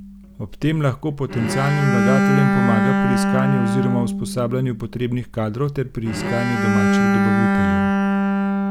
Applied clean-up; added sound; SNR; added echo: none; Bowed string instrument; -3 dB; none.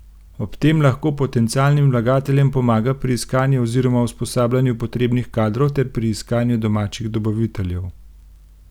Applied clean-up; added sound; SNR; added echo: none; none; none; none.